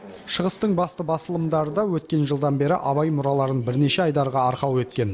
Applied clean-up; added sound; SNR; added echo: none; none; none; none.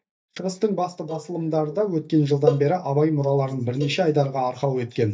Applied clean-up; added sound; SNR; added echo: neural mask model DeepFilterNet 3.